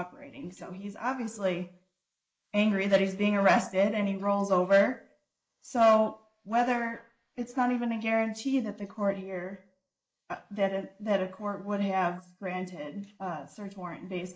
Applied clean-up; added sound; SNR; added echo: neural mask model Resemble Enhance denoiser.